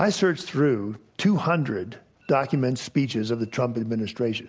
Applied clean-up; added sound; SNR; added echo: none; none; none; none.